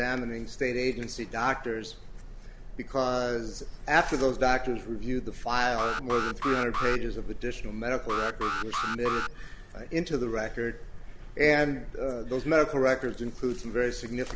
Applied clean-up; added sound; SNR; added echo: none; Alarm; 4 dB; none.